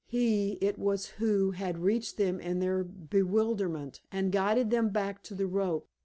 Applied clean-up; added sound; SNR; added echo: none; none; none; none.